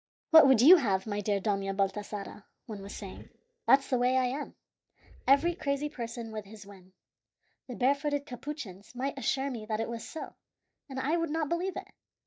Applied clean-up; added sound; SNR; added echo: neural mask model DeepFilterNet 3.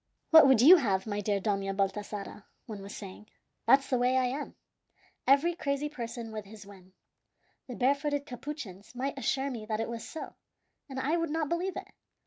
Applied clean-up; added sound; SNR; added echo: none; none; none; none.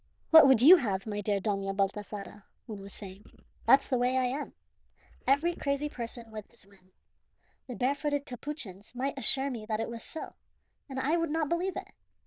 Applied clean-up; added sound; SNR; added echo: neural diffusion model UNIVERSE++.